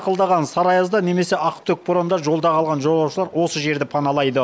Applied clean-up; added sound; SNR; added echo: none; none; none; none.